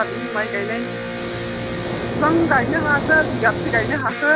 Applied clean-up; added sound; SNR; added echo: none; Electric guitar + Hiss; 4 dB; none.